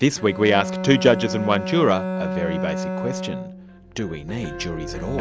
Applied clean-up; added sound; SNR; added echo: none; Bowed string instrument; 6 dB; none.